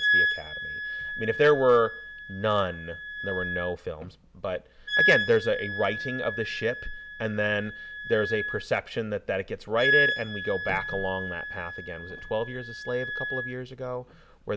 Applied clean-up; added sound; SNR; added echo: none; Wind instrument, woodwind instrument; 3 dB; none.